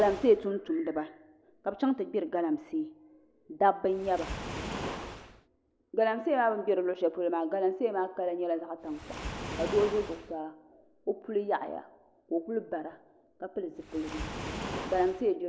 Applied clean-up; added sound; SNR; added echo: none; Waves, surf; 12 dB; none.